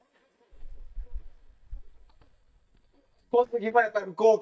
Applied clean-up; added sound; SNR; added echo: neural mask model DeepFilterNet 3.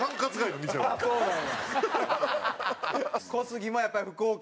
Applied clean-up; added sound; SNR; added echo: none; none; none; none.